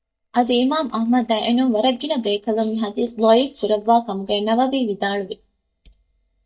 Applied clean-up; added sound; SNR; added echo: neural mask model DeepFilterNet 3.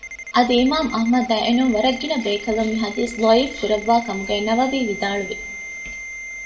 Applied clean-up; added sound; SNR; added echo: none; Ringtone; 13 dB; reverberation time 0.6 s.